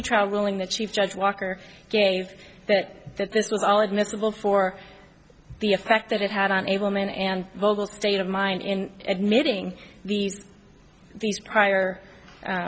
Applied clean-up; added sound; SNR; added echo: none; none; none; none.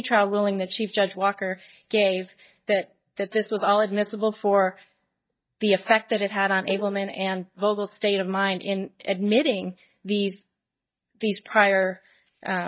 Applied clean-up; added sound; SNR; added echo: neural mask model DeepFilterNet 3.